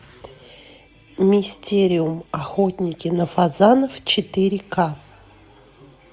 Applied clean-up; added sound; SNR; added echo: none; none; none; none.